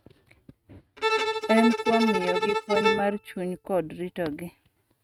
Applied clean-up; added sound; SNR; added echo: neural mask model RNNoise.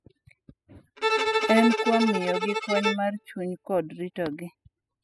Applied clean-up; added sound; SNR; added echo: classical method spectral subtraction.